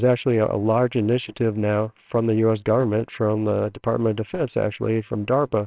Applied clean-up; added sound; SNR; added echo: neural separator model SepFormer WHAMR!.